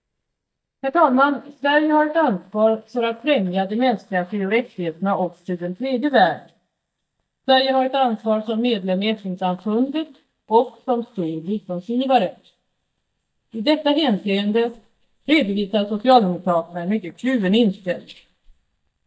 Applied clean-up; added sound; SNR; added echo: neural mask model DeepFilterNet 3.